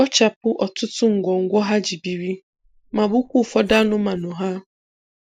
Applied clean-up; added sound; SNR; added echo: neural mask model Resemble Enhance denoiser.